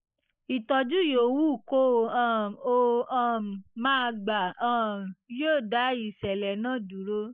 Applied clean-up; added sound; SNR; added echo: neural mask model Resemble Enhance denoiser.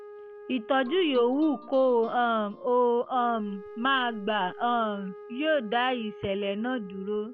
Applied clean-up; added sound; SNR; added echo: none; Guitar + Wind instrument, woodwind instrument; 17 dB; none.